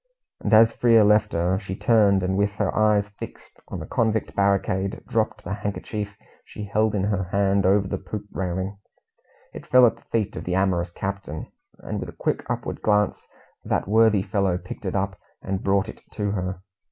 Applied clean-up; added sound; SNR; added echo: none; none; none; none.